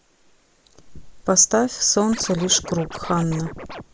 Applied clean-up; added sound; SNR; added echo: neural mask model Resemble Enhance denoiser.